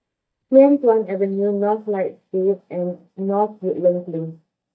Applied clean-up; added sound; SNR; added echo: neural mask model DeepFilterNet 3.